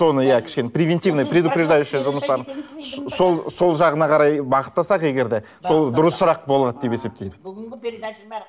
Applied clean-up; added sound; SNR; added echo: none; none; none; none.